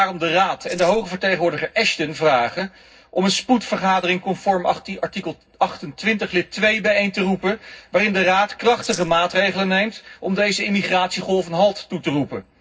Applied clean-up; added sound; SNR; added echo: neural separator model SepFormer DNS4.